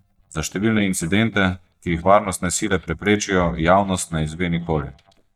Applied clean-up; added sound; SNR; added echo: neural mask model DeepFilterNet 3.